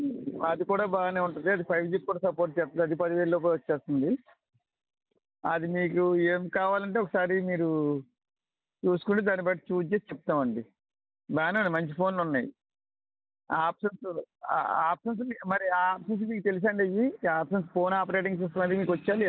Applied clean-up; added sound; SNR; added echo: none; none; none; none.